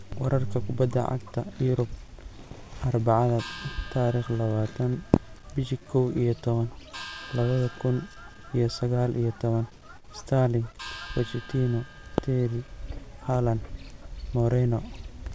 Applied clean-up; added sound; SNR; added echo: none; Gong; 18 dB; none.